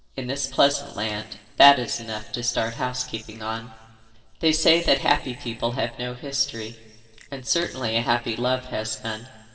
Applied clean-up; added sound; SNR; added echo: neural separator model SepFormer DNS4.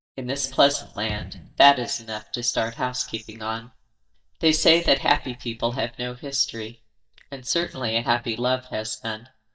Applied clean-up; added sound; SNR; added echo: neural mask model DeepFilterNet 3.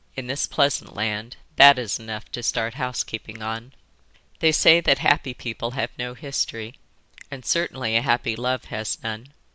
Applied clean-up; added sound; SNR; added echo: none; none; none; none.